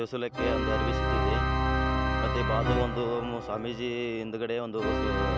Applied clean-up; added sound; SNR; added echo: none; Organ; -4 dB; none.